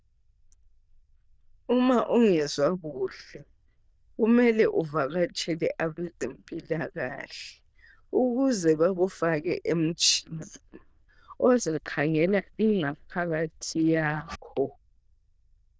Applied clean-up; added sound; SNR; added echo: neural diffusion model UNIVERSE++.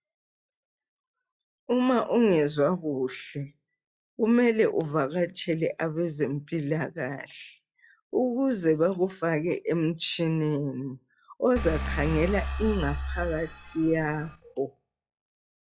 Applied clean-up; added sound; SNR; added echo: classical method log-MMSE.